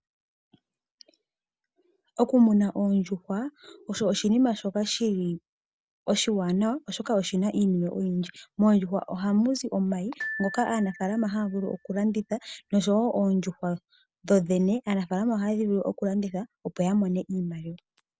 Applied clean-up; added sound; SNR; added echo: none; Glockenspiel; 16 dB; none.